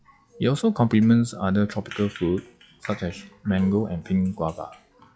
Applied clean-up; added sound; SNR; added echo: classical method log-MMSE.